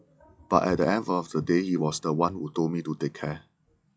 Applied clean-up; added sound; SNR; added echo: classical method log-MMSE.